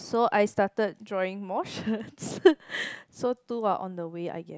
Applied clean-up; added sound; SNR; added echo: none; none; none; none.